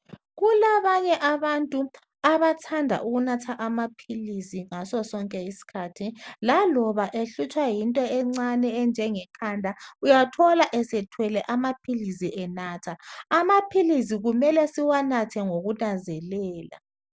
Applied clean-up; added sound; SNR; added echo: none; none; none; none.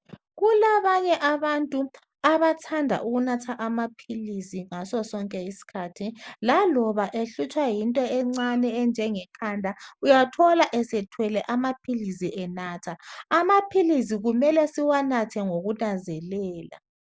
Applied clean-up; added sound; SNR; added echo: neural mask model Resemble Enhance denoiser.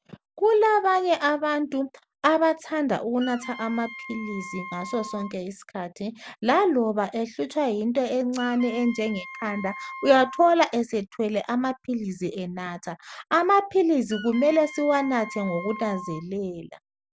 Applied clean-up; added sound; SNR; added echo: none; Wind instrument, woodwind instrument; 15 dB; none.